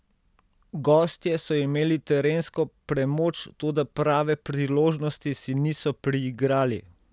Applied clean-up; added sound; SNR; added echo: none; none; none; none.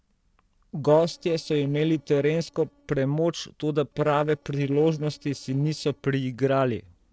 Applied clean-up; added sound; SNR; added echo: neural separator model SepFormer DNS4.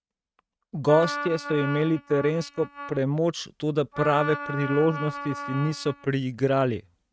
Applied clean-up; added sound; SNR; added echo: neural mask model RNNoise.